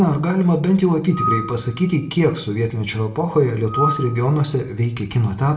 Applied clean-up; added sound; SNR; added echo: none; Screech / Glass; 8 dB; reverberation time 0.6 s.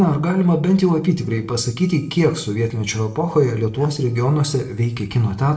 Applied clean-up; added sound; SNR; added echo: neural separator model SepFormer DNS4.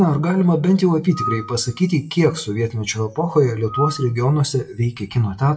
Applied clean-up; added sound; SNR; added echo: classical method WPE with log-MMSE.